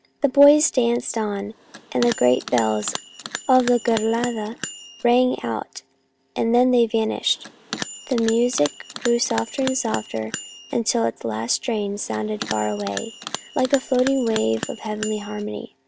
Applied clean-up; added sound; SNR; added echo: none; Bell; 12 dB; none.